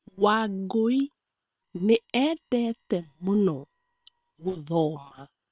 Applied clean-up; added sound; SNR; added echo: neural separator model SepFormer WHAM!.